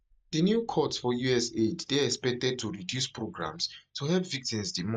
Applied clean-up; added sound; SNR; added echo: neural mask model DeepFilterNet 3.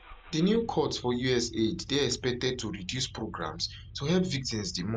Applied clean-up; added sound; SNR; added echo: none; Engine starting / Car; 16 dB; none.